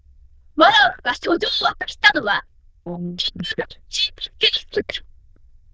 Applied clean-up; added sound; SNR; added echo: neural diffusion model UNIVERSE++.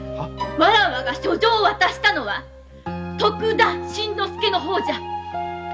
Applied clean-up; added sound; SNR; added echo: none; Bowed string instrument; 12 dB; none.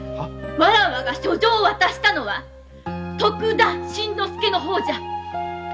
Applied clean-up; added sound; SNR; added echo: none; none; none; none.